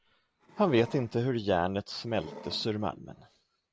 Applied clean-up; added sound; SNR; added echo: none; Wood; 18 dB; none.